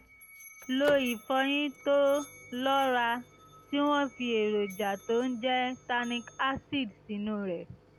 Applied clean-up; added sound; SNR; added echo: none; Musical instrument + Microwave oven; 18 dB; none.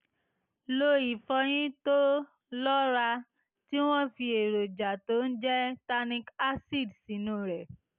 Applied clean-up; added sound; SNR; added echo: none; none; none; none.